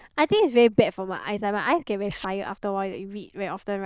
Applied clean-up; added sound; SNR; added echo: neural diffusion model UNIVERSE++.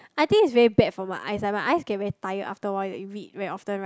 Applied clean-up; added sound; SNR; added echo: none; none; none; none.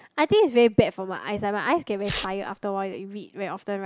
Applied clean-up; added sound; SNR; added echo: none; Tearing; 11 dB; none.